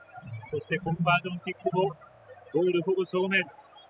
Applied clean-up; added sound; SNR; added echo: classical method spectral subtraction.